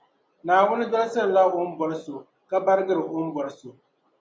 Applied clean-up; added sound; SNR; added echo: none; none; none; none.